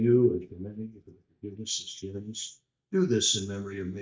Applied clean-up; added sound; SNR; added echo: neural mask model DeepFilterNet 3.